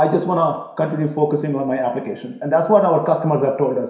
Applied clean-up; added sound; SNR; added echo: none; none; none; reverberation time 0.7 s.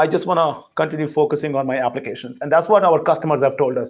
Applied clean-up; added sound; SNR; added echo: none; none; none; none.